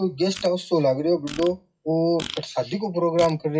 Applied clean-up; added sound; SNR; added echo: classical method WPE with log-MMSE.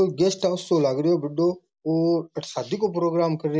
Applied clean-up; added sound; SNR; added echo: none; none; none; none.